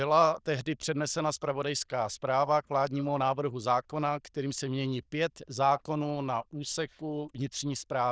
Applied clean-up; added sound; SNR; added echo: neural diffusion model UNIVERSE++.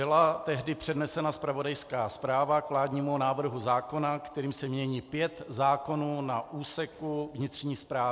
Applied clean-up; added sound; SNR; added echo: none; none; none; none.